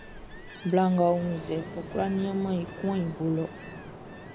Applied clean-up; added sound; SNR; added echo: none; Ocean; 12 dB; none.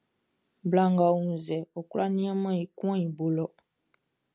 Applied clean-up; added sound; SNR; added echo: none; none; none; none.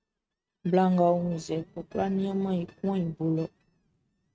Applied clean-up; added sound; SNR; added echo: neural mask model RNNoise.